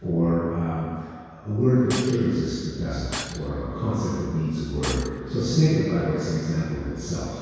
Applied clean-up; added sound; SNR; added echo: none; Shatter; 13 dB; reverberation time 2.0 s.